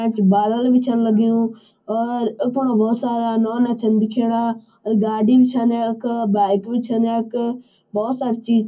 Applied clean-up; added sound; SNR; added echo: none; none; none; reverberation time 0.3 s.